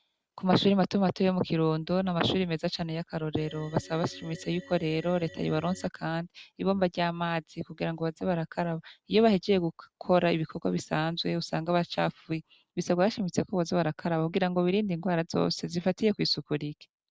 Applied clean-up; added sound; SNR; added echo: none; Organ; 19 dB; none.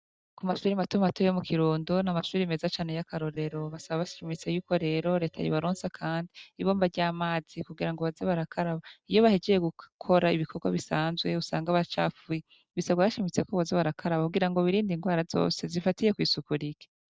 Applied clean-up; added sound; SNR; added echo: neural mask model DeepFilterNet 3.